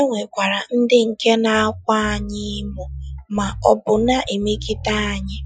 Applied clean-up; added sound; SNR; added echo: classical method Wiener filter.